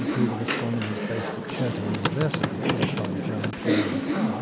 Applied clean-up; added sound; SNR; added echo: none; Computer keyboard; -4 dB; none.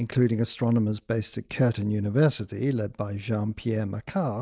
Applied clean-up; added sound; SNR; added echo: none; none; none; none.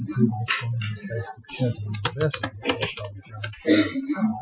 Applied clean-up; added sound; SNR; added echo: classical method Wiener filter.